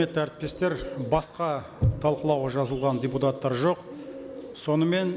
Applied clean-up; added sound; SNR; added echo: none; Bird; 14 dB; none.